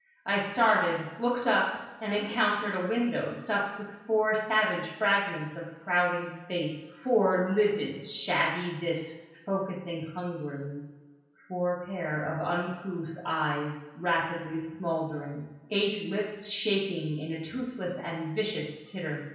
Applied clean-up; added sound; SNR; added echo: none; none; none; reverberation time 0.9 s.